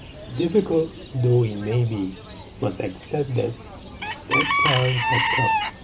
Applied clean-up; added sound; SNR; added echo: none; Bird / Chicken, rooster; 3 dB; none.